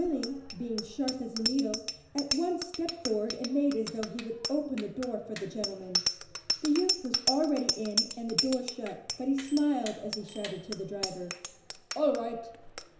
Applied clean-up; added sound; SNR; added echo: none; Bicycle bell; 4 dB; reverberation time 0.7 s.